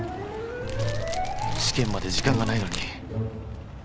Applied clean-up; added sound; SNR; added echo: none; Fire; 3 dB; none.